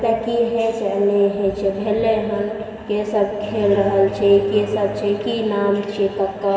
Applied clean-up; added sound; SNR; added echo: none; Bowed string instrument; 16 dB; reverberation time 1.8 s.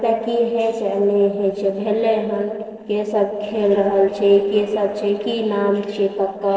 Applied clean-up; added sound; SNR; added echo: neural separator model SepFormer DNS4.